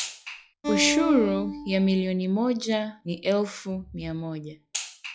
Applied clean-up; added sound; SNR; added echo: classical method log-MMSE.